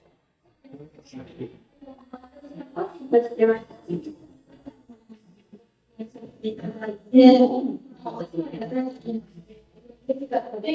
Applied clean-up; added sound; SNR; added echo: neural mask model DeepFilterNet 3.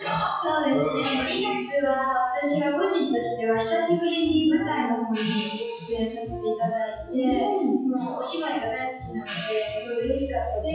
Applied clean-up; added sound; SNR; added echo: classical method WPE with log-MMSE.